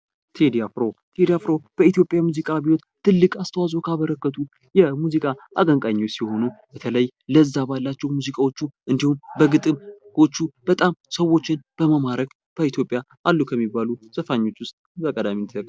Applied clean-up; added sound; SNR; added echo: none; none; none; none.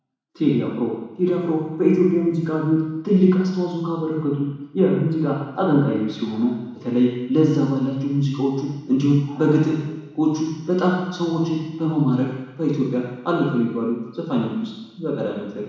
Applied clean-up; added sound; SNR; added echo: none; none; none; reverberation time 1.1 s.